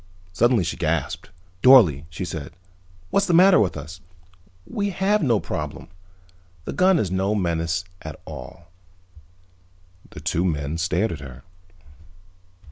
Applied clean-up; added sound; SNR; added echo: none; none; none; none.